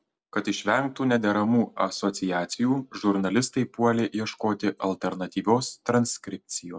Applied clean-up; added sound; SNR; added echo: none; none; none; none.